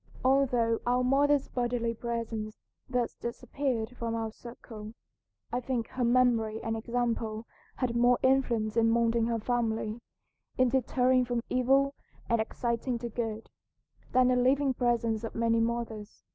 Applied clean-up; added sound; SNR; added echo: none; none; none; none.